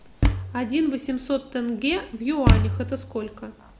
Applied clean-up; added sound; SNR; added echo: none; Thump, thud; -1 dB; none.